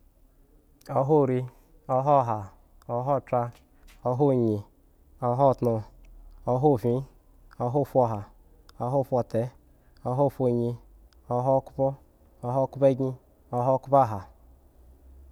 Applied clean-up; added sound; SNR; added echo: none; none; none; none.